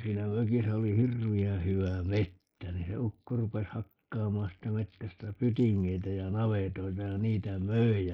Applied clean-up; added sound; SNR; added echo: neural mask model Resemble Enhance denoiser.